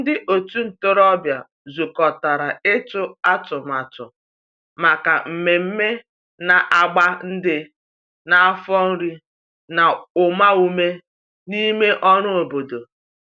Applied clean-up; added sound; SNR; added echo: none; none; none; none.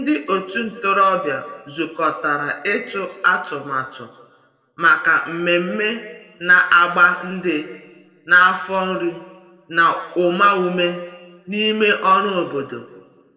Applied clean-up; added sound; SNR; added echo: none; none; none; reverberation time 1.3 s.